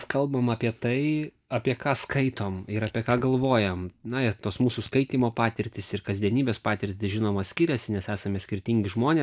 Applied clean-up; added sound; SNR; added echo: neural mask model DeepFilterNet 3.